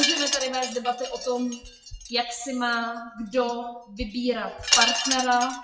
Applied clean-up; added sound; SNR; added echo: classical method WPE with log-MMSE.